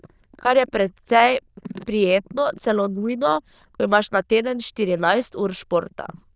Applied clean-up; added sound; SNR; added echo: neural diffusion model UNIVERSE++.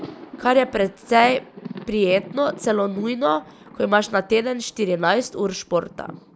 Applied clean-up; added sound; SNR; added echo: none; Thunder; 18 dB; none.